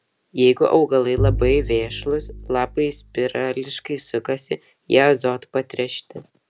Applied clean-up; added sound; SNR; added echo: none; Bowed string instrument; 7 dB; none.